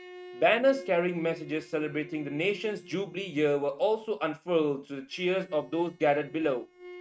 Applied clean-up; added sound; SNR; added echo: neural mask model RNNoise.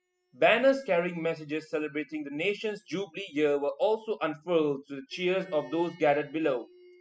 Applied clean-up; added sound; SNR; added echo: classical method spectral subtraction.